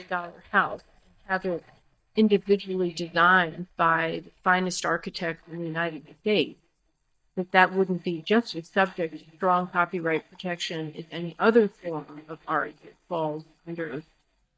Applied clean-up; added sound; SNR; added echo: neural mask model DeepFilterNet 3.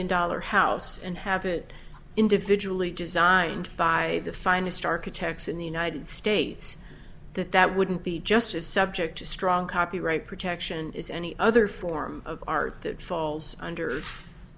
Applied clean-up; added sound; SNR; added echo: none; none; none; none.